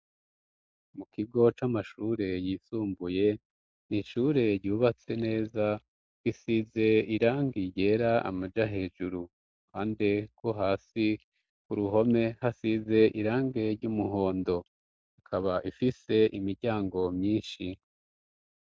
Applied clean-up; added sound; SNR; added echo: none; none; none; none.